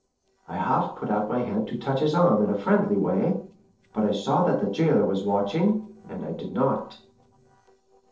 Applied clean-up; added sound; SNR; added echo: neural separator model SepFormer DNS4.